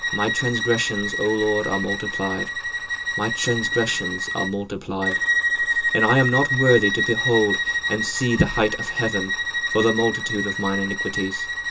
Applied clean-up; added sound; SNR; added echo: none; Bowed string instrument; 1 dB; reverberation time 0.2 s.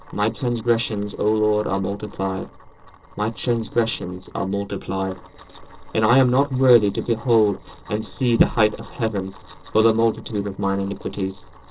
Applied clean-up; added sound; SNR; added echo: neural separator model SepFormer DNS4.